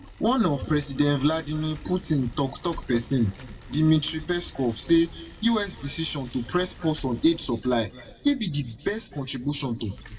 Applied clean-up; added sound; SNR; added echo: none; Bicycle; 19 dB; reverberation time 1.6 s.